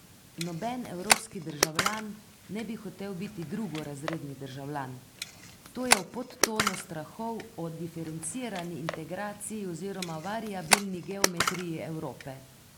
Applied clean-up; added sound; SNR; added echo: none; Camera; -3 dB; none.